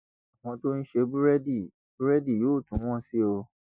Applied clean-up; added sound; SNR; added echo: neural mask model DeepFilterNet 3.